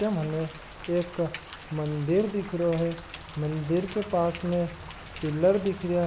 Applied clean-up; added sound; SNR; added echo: none; Rain; 16 dB; none.